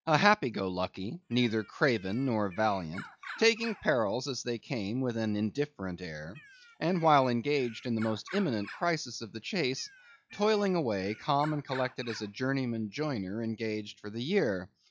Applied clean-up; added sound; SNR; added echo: classical method log-MMSE.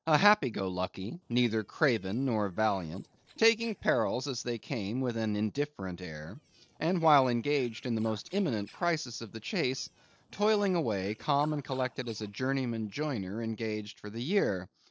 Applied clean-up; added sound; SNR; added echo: neural separator model SepFormer DNS4.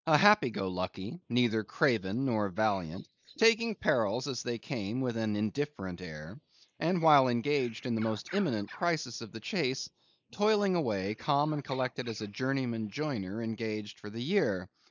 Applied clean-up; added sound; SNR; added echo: neural mask model Resemble Enhance denoiser.